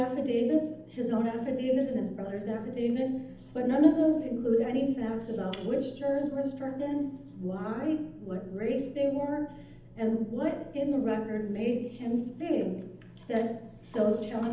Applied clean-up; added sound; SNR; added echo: none; none; none; reverberation time 0.8 s.